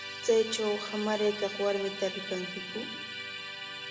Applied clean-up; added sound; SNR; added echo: none; Musical instrument; 8 dB; reverberation time 1.2 s.